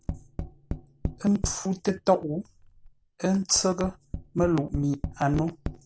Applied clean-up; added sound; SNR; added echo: none; Tap; 9 dB; none.